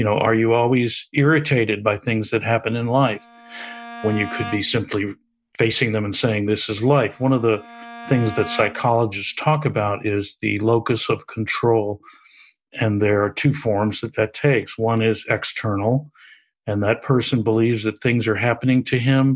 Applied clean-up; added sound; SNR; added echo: none; Bowed string instrument; 17 dB; none.